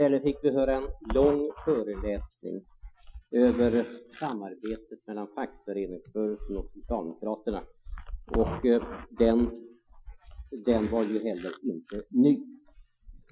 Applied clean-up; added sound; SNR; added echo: classical method Wiener filter.